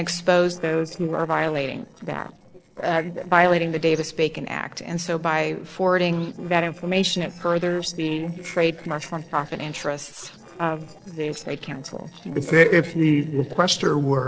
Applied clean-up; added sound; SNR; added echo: neural separator model SepFormer DNS4.